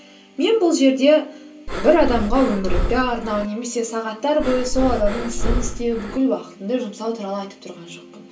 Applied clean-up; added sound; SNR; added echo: none; Breathing; 2 dB; reverberation time 0.3 s.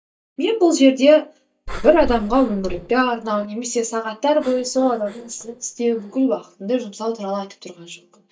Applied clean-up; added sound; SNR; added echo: neural mask model DeepFilterNet 3.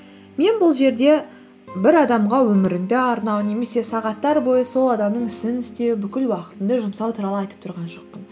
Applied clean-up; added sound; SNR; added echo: none; none; none; none.